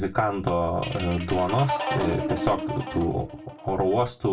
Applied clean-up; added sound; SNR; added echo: none; Guitar; 6 dB; reverberation time 0.2 s.